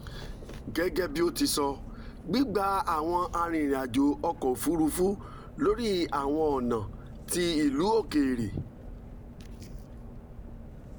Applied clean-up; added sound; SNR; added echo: none; Engine + Train; 13 dB; none.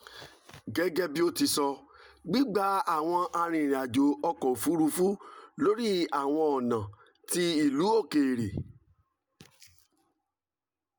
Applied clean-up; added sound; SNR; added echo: none; none; none; none.